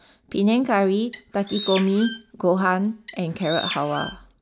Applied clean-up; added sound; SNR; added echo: none; Bird; 11 dB; none.